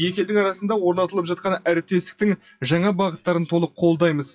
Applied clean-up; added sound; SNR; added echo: classical method WPE with log-MMSE.